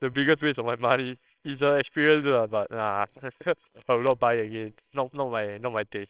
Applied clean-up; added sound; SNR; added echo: neural separator model SepFormer WHAMR!.